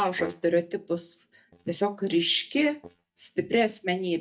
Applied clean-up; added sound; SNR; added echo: neural mask model DeepFilterNet 3.